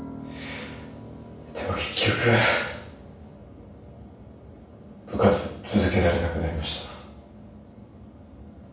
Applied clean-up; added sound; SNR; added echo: none; Piano; 19 dB; reverberation time 0.7 s.